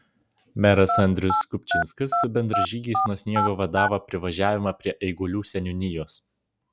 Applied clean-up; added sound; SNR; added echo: none; Telephone; 1 dB; none.